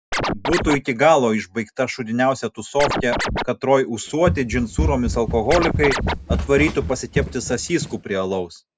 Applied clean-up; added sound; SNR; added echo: none; Run + Scratching (performance technique); 3 dB; none.